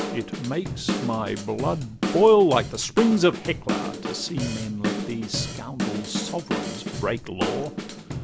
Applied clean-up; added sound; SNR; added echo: none; Drum / Drum kit; 5 dB; none.